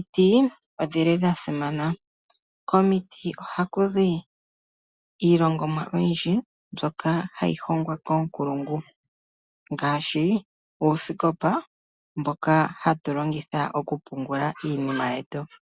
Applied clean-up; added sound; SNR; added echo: none; none; none; none.